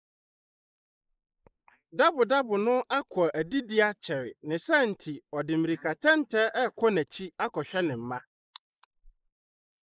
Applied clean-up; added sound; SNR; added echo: neural mask model Resemble Enhance denoiser.